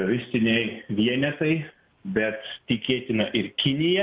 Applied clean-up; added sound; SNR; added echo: none; none; none; none.